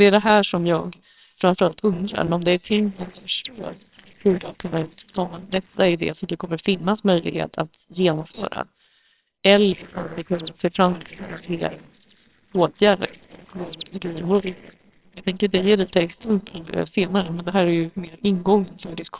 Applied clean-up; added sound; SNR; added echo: neural separator model SepFormer WHAMR!.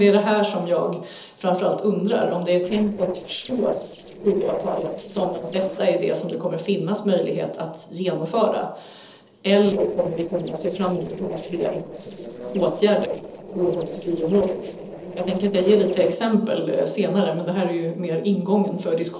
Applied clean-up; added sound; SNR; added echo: neural separator model SepFormer DNS4.